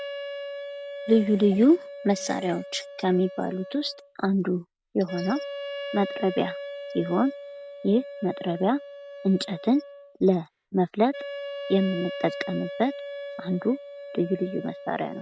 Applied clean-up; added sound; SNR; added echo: none; Wind instrument, woodwind instrument; 11 dB; none.